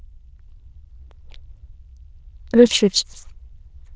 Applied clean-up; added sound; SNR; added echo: neural diffusion model UNIVERSE++.